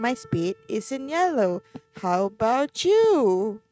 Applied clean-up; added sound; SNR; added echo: neural mask model RNNoise.